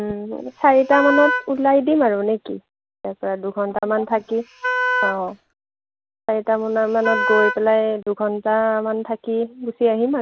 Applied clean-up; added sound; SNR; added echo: none; Wind instrument, woodwind instrument; 4 dB; none.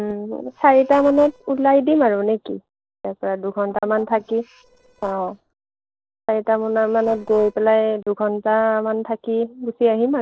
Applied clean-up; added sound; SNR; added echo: neural separator model SepFormer DNS4.